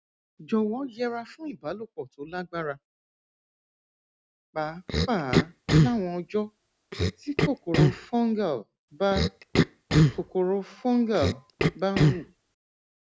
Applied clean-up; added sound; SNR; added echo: none; Cough; -4 dB; none.